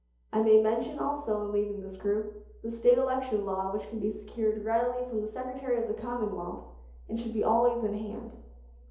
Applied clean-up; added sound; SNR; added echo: none; none; none; reverberation time 2.2 s.